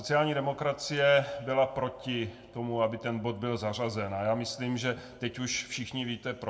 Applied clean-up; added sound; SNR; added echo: none; none; none; reverberation time 1.2 s.